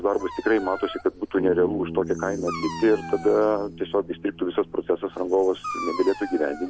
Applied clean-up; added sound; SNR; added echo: none; Dog + Bass guitar; 11 dB; none.